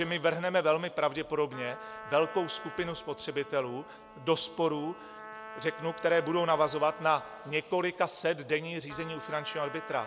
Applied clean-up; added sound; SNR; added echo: none; Trumpet; 15 dB; none.